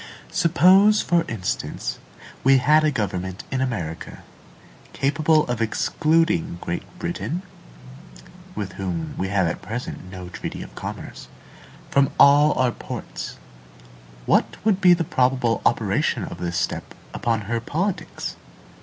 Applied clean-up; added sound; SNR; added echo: none; none; none; none.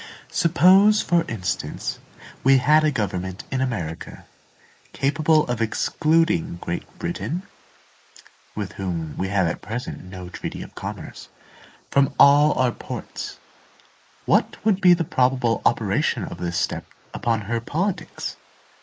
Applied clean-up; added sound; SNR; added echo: neural mask model Resemble Enhance denoiser.